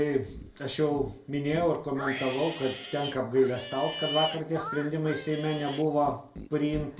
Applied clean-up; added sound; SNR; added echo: none; Livestock, farm animals, working animals; 11 dB; reverberation time 0.3 s.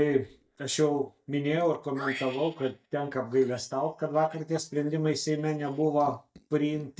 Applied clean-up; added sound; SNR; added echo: neural mask model DeepFilterNet 3.